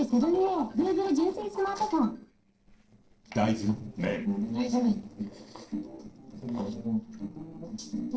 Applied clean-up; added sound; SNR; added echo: neural separator model SepFormer DNS4.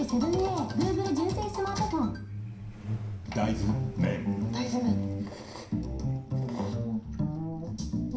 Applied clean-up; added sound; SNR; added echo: none; Truck; 10 dB; reverberation time 0.5 s.